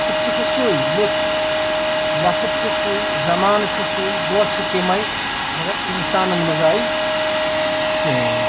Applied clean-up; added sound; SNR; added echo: none; Wind instrument, woodwind instrument + Domestic sounds, home sounds; -4 dB; none.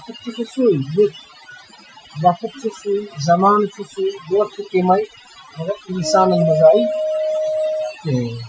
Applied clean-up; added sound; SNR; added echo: classical method Wiener filter.